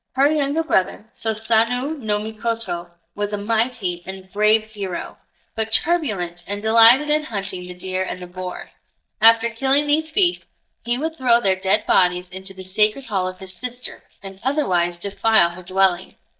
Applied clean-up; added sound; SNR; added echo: neural mask model DeepFilterNet 3.